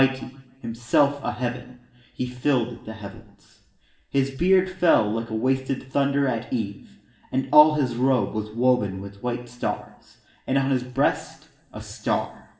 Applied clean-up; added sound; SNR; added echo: none; none; none; reverberation time 0.7 s.